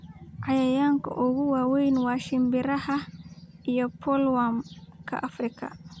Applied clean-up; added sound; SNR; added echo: none; none; none; none.